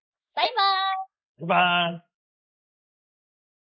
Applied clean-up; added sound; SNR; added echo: neural mask model Resemble Enhance denoiser.